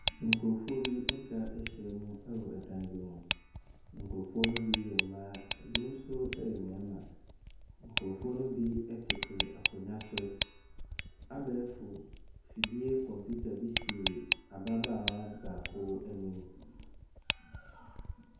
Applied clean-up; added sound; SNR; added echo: none; Tick; 2 dB; reverberation time 0.9 s.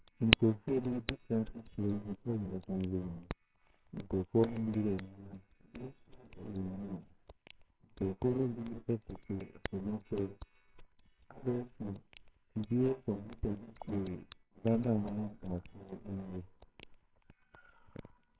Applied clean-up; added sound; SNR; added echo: neural separator model SepFormer WHAMR!.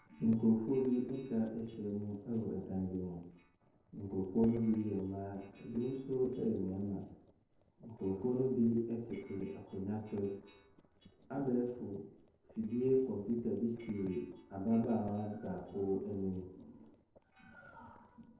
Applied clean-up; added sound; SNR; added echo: neural separator model SepFormer DNS4.